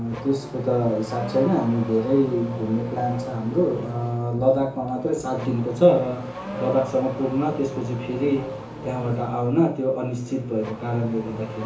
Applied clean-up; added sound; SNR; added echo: none; Accelerating, revving, vroom / Car; 12 dB; reverberation time 0.7 s.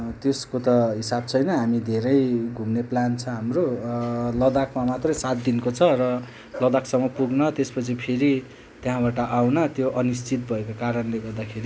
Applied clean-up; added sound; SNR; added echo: none; none; none; none.